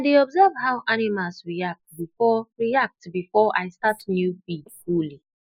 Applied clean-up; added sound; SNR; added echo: neural mask model Resemble Enhance denoiser.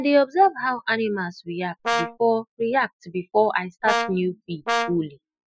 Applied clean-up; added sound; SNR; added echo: classical method spectral subtraction.